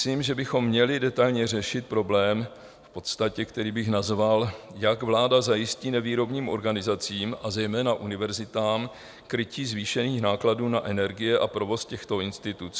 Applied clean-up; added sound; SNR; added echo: none; none; none; none.